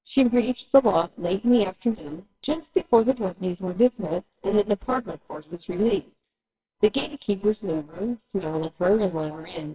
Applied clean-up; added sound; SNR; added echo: neural separator model SepFormer WHAMR!.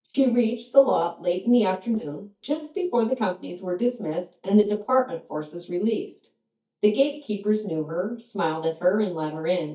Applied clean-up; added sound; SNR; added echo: neural mask model DeepFilterNet 3.